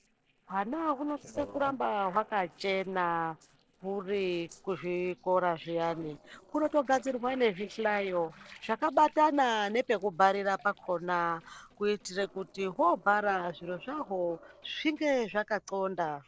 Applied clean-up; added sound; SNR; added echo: neural separator model SepFormer DNS4.